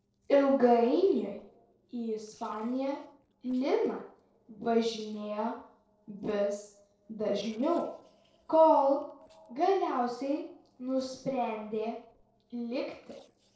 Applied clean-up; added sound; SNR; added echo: neural separator model SepFormer DNS4.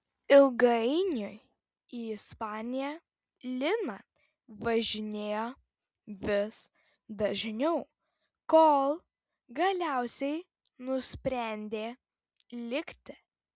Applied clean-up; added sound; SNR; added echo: none; none; none; none.